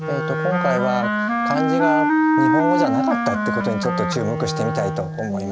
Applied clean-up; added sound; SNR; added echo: none; Wind instrument, woodwind instrument; -3 dB; none.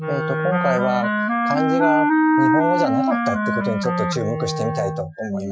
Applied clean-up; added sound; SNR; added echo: classical method Wiener filter.